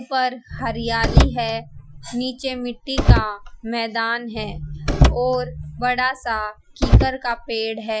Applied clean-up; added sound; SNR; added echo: classical method Wiener filter.